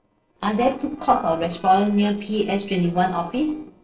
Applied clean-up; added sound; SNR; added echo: neural separator model SepFormer DNS4.